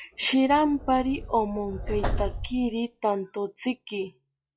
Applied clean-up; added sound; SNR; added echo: classical method log-MMSE.